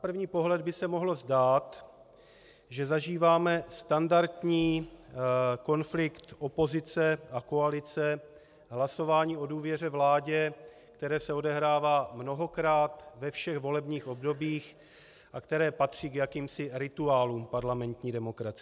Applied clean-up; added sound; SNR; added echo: none; none; none; none.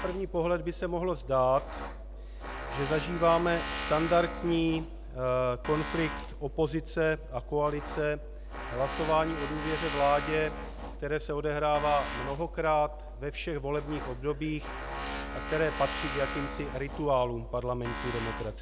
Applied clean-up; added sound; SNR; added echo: none; Tools; 7 dB; none.